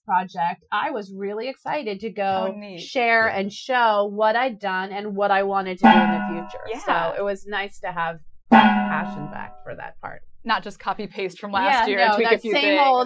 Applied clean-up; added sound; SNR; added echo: classical method Wiener filter.